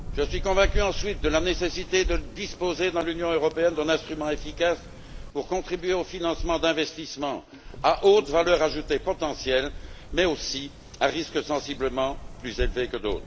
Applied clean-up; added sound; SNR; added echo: none; Bird vocalization, bird call, bird song; 8 dB; none.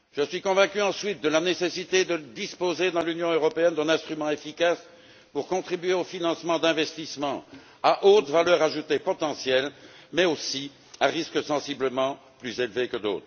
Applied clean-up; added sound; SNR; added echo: none; none; none; none.